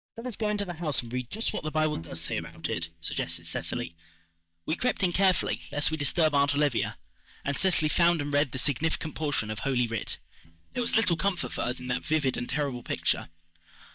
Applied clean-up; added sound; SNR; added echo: neural mask model DeepFilterNet 3.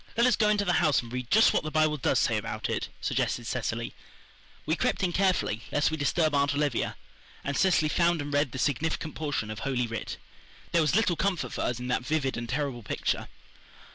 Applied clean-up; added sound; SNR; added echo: none; none; none; none.